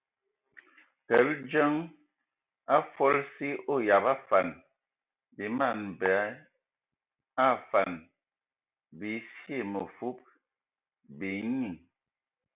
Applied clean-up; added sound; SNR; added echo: none; none; none; none.